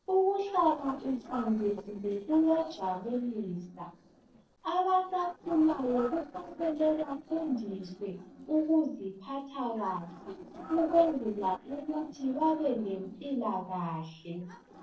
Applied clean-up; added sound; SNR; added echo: neural separator model SepFormer DNS4.